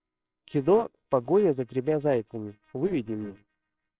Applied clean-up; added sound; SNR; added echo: neural separator model SepFormer WHAMR!.